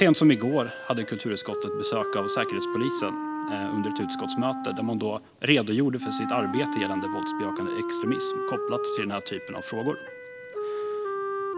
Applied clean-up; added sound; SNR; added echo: none; Wind instrument, woodwind instrument; 4 dB; none.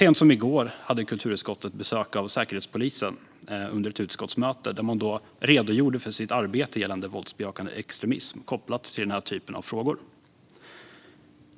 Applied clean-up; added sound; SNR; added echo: none; none; none; none.